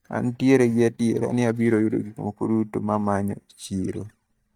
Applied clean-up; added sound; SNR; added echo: neural mask model DeepFilterNet 3.